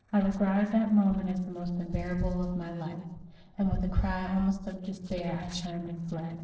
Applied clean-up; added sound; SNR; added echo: neural separator model SepFormer DNS4.